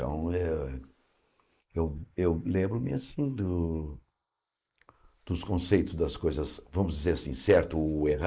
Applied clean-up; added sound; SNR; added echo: neural mask model Resemble Enhance denoiser.